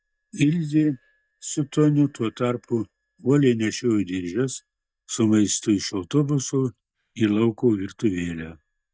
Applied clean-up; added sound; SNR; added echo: neural mask model DeepFilterNet 3.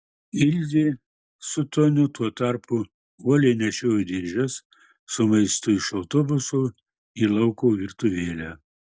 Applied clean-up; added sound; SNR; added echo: none; none; none; none.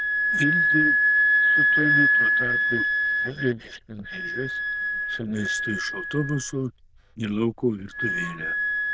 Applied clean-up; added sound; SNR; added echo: neural diffusion model UNIVERSE++.